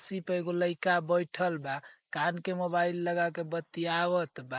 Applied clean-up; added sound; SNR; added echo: neural mask model Resemble Enhance denoiser.